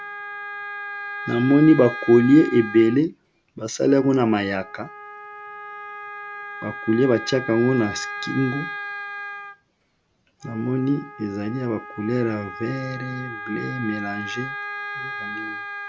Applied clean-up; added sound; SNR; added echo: none; Wind instrument, woodwind instrument; 11 dB; none.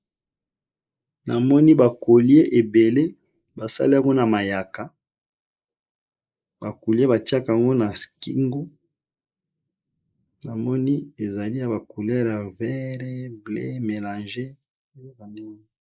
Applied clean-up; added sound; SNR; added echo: neural mask model Resemble Enhance denoiser.